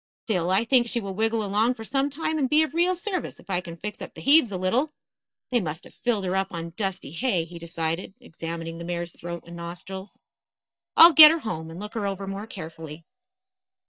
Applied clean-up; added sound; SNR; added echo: neural mask model DeepFilterNet 3.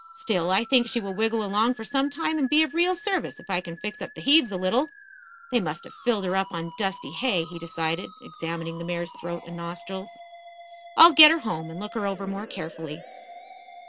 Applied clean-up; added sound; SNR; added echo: none; Musical instrument; 19 dB; none.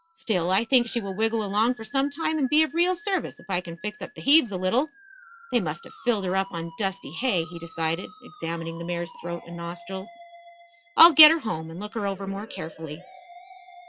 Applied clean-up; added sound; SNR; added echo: classical method log-MMSE.